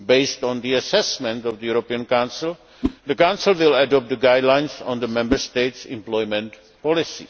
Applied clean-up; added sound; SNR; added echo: none; Whoosh, swoosh, swish; 13 dB; none.